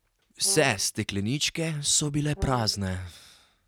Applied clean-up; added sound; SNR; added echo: none; Brass instrument; 15 dB; none.